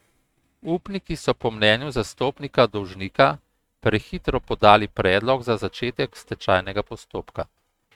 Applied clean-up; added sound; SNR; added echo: neural mask model RNNoise.